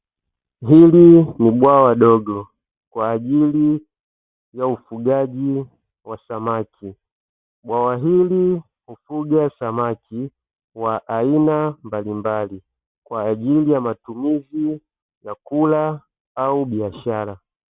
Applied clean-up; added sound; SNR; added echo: none; none; none; none.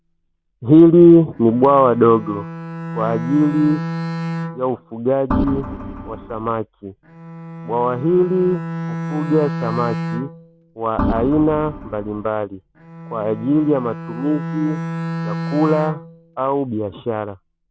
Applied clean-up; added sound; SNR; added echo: none; Organ + Bowed string instrument; 9 dB; none.